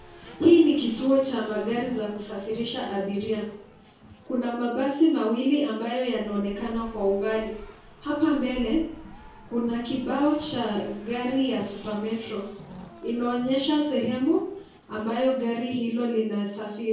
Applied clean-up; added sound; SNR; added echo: none; Race car, auto racing; 20 dB; reverberation time 0.6 s.